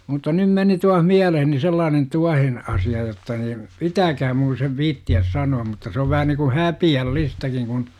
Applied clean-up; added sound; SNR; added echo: none; none; none; none.